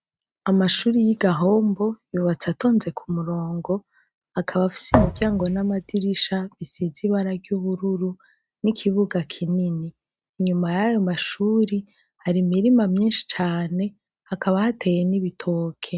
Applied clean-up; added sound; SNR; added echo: neural mask model RNNoise.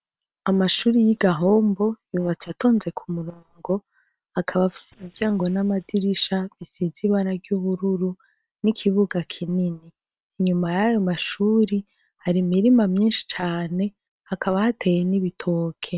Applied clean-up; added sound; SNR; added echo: neural separator model SepFormer WHAM!.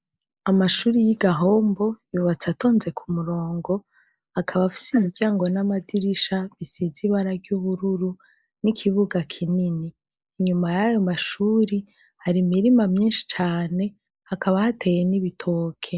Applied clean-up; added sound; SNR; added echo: neural mask model Resemble Enhance denoiser.